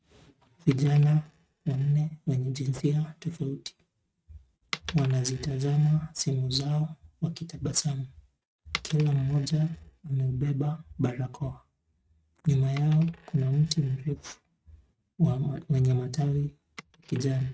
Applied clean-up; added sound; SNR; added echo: neural mask model RNNoise.